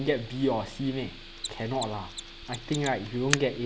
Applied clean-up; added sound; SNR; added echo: none; Mechanisms; 9 dB; none.